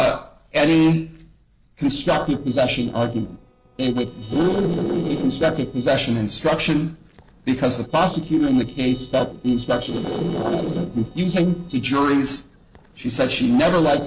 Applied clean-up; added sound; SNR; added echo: neural separator model SepFormer DNS4.